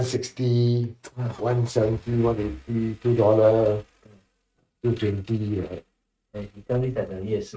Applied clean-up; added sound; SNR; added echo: neural mask model RNNoise.